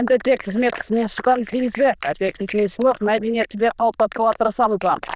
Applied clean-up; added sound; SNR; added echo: neural diffusion model UNIVERSE++.